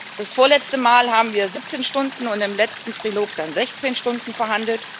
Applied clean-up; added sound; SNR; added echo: none; Stream; 13 dB; none.